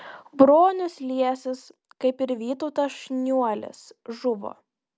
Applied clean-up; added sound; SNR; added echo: none; none; none; none.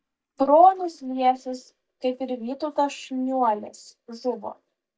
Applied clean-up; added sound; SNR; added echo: neural mask model DeepFilterNet 3.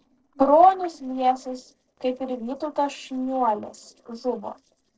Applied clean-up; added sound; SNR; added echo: neural separator model SepFormer DNS4.